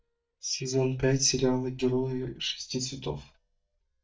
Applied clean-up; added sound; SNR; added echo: neural mask model DeepFilterNet 3.